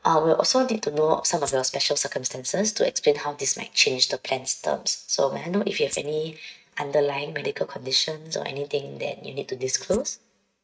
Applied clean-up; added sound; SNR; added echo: neural mask model RNNoise.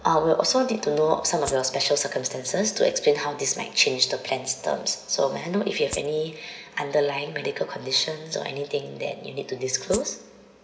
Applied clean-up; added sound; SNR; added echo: none; Rattle (instrument); 11 dB; none.